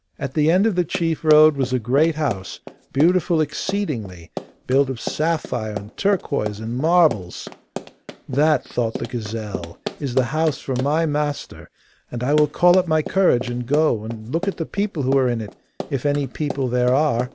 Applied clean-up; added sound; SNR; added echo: none; Run; 14 dB; none.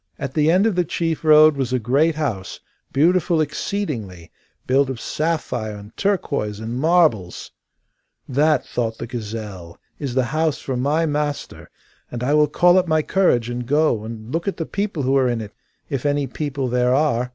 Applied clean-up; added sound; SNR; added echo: none; none; none; none.